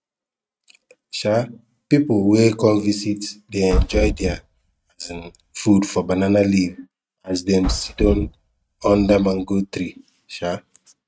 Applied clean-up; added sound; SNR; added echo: neural mask model RNNoise.